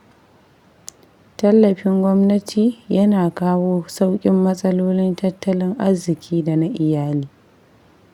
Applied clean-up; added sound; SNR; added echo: none; none; none; none.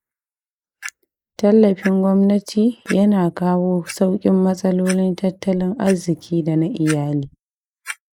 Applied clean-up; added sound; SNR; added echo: neural mask model Resemble Enhance denoiser.